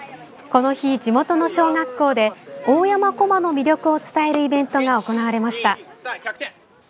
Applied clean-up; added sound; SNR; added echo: none; none; none; none.